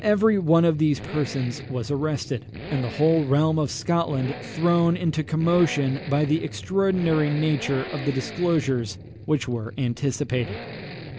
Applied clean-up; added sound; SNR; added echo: none; Accelerating, revving, vroom; 13 dB; none.